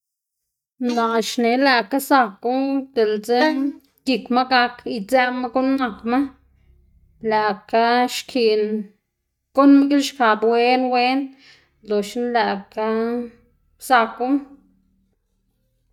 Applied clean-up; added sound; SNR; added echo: neural mask model DeepFilterNet 3.